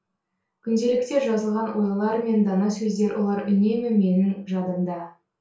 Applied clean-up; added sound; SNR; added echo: none; none; none; reverberation time 0.3 s.